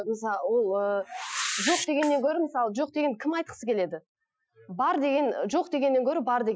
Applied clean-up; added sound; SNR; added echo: classical method Wiener filter.